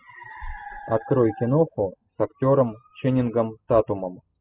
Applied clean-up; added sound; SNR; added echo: classical method spectral subtraction.